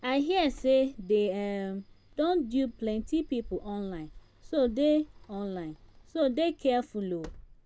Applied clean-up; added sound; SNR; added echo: none; Sliding door; 20 dB; none.